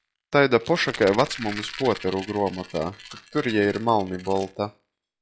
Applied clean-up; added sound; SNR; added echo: classical method log-MMSE.